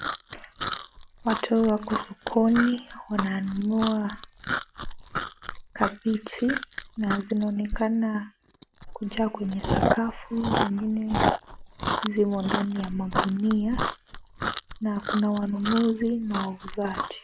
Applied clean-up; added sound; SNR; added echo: none; Chewing, mastication; 4 dB; none.